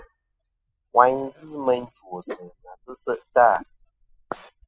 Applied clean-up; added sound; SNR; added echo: classical method spectral subtraction.